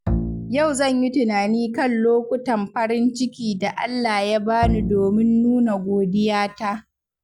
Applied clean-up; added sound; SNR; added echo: none; Bowed string instrument; 8 dB; none.